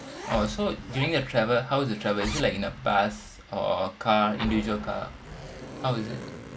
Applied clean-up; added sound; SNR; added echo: none; Explosion + Zipper (clothing); 11 dB; none.